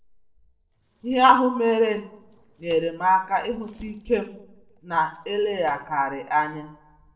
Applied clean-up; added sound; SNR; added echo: neural separator model SepFormer DNS4.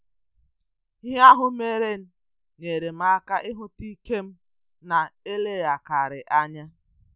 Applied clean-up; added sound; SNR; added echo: none; none; none; none.